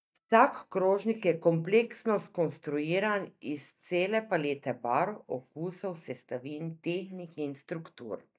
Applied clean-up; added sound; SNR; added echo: neural mask model DeepFilterNet 3.